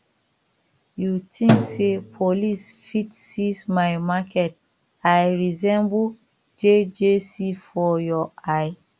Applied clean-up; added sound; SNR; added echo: none; Drum; 5 dB; none.